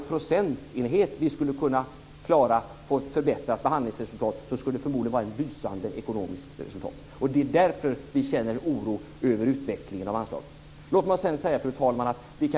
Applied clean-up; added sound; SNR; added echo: none; none; none; none.